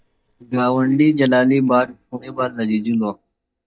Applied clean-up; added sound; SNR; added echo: neural mask model DeepFilterNet 3.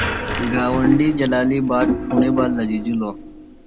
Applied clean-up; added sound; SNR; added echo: none; Wood; 4 dB; none.